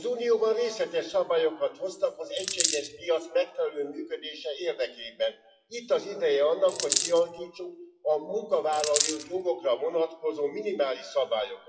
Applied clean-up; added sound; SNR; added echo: classical method WPE with log-MMSE.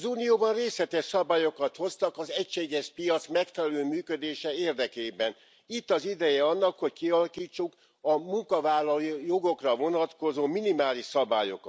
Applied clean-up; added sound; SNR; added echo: none; none; none; none.